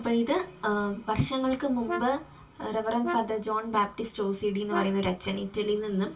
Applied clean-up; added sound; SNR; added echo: none; Brass instrument; 10 dB; reverberation time 0.2 s.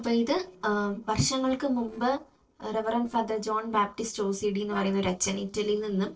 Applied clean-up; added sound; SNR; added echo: neural separator model SepFormer DNS4.